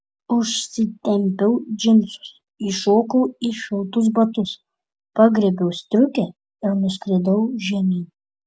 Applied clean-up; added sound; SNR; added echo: none; none; none; none.